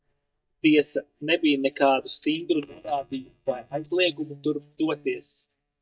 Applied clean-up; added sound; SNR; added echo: neural mask model DeepFilterNet 3.